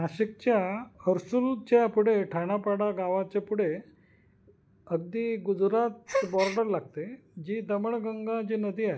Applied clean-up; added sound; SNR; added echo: none; Gasp; 9 dB; none.